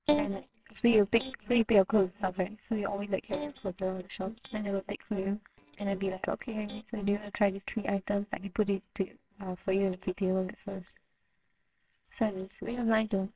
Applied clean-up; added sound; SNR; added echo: neural separator model SepFormer WHAMR!.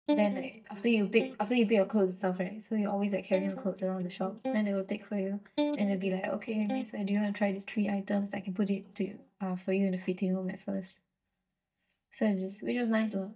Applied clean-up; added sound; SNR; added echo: neural mask model DeepFilterNet 3.